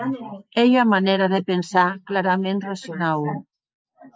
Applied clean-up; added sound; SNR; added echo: neural mask model Resemble Enhance denoiser.